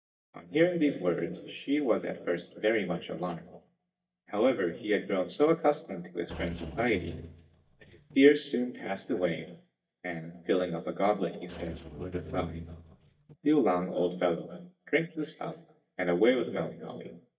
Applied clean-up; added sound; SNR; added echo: neural mask model DeepFilterNet 3.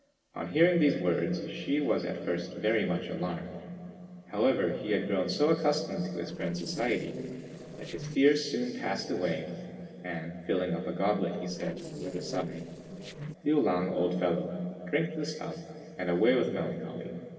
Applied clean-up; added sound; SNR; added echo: neural separator model SepFormer DNS4.